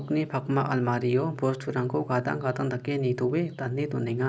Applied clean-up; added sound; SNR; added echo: none; none; none; none.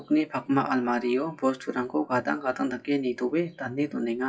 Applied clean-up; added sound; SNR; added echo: classical method WPE with log-MMSE.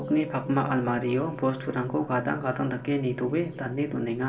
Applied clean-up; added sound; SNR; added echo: none; Musical instrument; 19 dB; reverberation time 2.6 s.